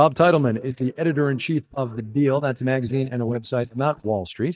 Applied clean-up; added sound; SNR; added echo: neural mask model DeepFilterNet 3.